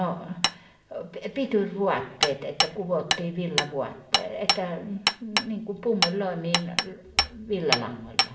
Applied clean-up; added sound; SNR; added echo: none; Hammer; 0 dB; reverberation time 0.7 s.